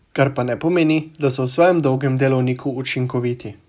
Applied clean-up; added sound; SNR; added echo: none; none; none; none.